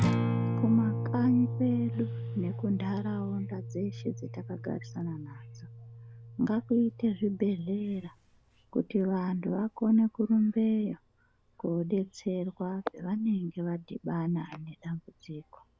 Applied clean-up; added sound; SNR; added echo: none; Acoustic guitar; 7 dB; none.